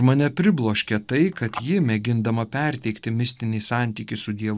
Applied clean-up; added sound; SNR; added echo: neural separator model SepFormer DNS4.